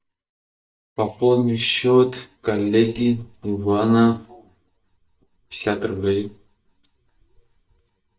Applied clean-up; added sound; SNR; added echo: neural mask model DeepFilterNet 3.